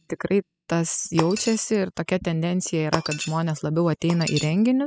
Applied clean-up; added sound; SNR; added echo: classical method spectral subtraction.